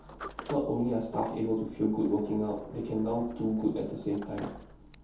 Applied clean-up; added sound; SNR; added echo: none; Sliding door; 15 dB; reverberation time 0.6 s.